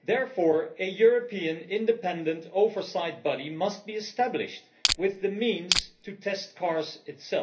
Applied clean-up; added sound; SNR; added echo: none; Crushing; -1 dB; reverberation time 0.3 s.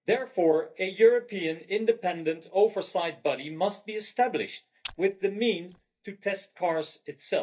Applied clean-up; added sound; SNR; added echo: neural mask model DeepFilterNet 3.